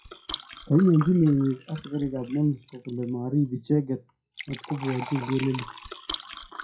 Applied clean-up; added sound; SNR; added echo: classical method WPE with log-MMSE.